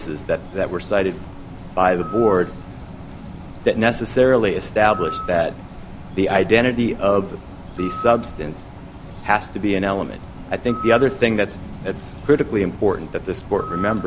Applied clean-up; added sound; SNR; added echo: none; Bird; 12 dB; none.